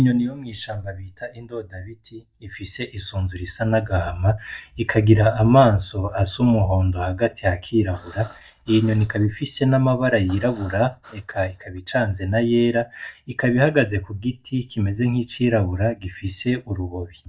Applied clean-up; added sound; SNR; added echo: neural mask model DeepFilterNet 3.